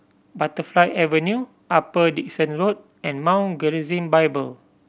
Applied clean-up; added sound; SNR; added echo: none; none; none; none.